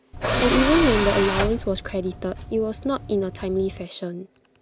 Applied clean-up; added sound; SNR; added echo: none; Tools; 2 dB; none.